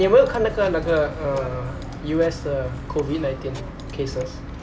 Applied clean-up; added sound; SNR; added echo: none; Telephone; 19 dB; none.